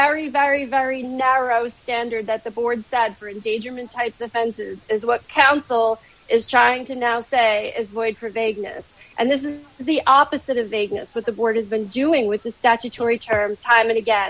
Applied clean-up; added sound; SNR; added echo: none; none; none; none.